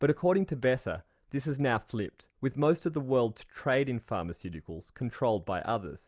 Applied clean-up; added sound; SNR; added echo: none; none; none; none.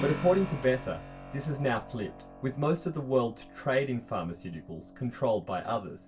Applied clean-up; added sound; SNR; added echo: none; Keyboard (musical); 13 dB; reverberation time 0.2 s.